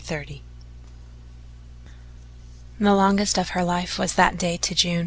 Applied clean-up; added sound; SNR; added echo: none; none; none; none.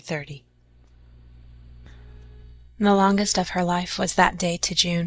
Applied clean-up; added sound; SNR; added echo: neural mask model DeepFilterNet 3.